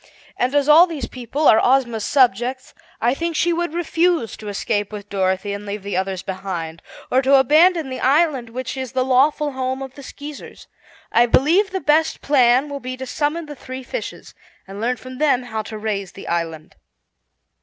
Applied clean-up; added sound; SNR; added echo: none; none; none; none.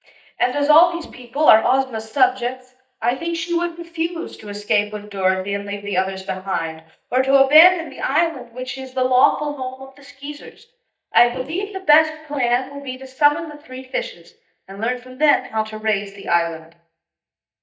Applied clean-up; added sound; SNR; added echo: neural mask model DeepFilterNet 3.